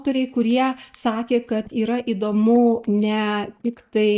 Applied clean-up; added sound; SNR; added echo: neural mask model DeepFilterNet 3.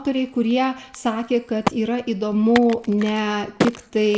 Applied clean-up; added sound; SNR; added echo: none; Crack; 10 dB; reverberation time 0.4 s.